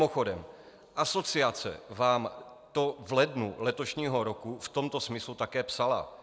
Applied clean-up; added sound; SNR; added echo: none; none; none; none.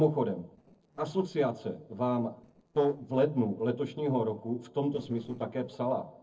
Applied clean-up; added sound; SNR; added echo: neural separator model SepFormer DNS4.